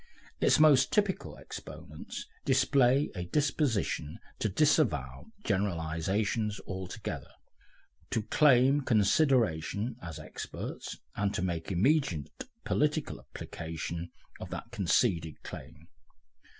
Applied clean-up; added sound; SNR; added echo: none; none; none; none.